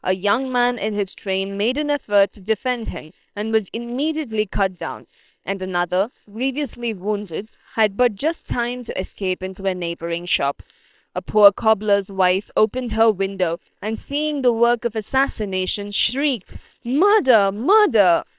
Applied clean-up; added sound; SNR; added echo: neural separator model SepFormer WHAM!.